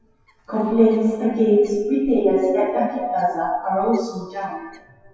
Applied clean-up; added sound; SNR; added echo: classical method WPE with log-MMSE.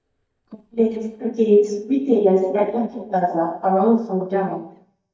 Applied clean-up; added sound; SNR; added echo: neural mask model DeepFilterNet 3.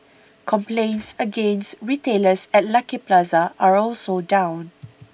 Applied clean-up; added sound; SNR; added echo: none; none; none; none.